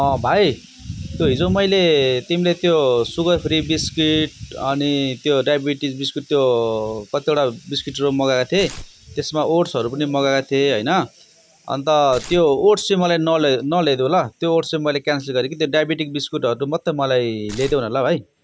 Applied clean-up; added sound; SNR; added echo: none; Tearing; 16 dB; none.